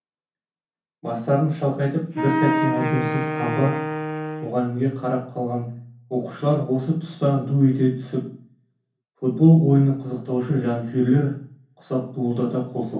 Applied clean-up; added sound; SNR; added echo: none; Wind instrument, woodwind instrument; 3 dB; reverberation time 0.6 s.